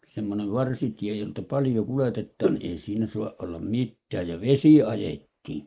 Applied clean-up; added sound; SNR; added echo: neural mask model Resemble Enhance denoiser.